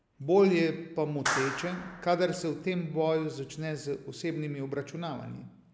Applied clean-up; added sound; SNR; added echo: none; Clapping; 9 dB; none.